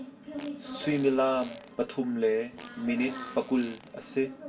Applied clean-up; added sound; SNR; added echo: none; Fart; 20 dB; reverberation time 0.2 s.